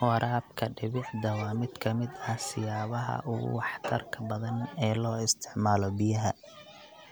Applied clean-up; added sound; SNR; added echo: none; none; none; none.